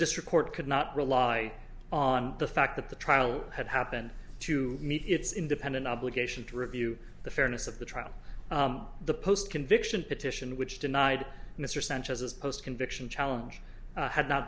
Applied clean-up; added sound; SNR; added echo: none; none; none; none.